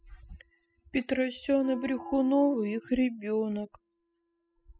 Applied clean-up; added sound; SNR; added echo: classical method spectral subtraction.